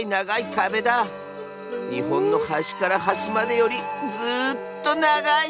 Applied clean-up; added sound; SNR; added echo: none; Bowed string instrument; 19 dB; none.